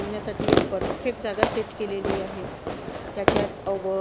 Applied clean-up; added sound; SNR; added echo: none; Fireworks; -3 dB; none.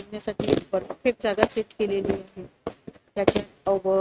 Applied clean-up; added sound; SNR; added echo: neural mask model RNNoise.